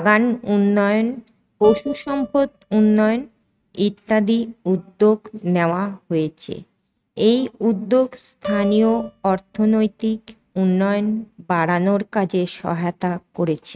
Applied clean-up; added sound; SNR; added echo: neural mask model RNNoise.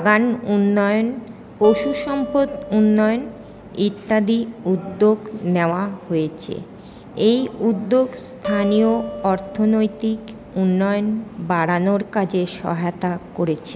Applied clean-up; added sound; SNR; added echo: none; Acoustic guitar; 12 dB; none.